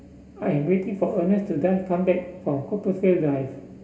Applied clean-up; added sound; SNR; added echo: none; none; none; reverberation time 1.0 s.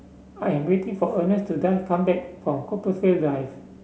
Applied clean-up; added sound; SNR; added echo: none; none; none; none.